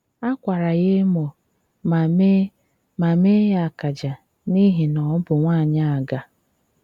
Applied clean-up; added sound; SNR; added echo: none; none; none; none.